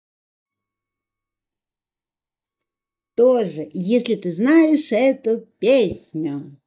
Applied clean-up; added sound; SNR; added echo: neural mask model DeepFilterNet 3.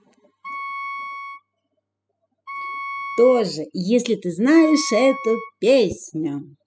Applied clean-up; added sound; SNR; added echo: classical method spectral subtraction.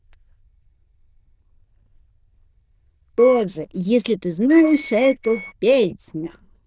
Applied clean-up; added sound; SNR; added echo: neural diffusion model UNIVERSE++.